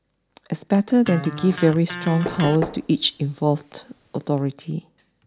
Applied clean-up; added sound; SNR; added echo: none; Knock / Wood + Electric guitar; 11 dB; none.